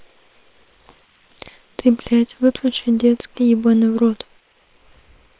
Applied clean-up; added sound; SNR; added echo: neural separator model SepFormer WHAM!.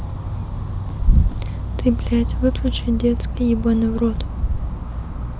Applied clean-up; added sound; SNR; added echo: none; Insect; 4 dB; none.